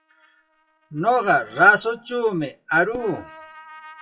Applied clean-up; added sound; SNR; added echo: classical method WPE with log-MMSE.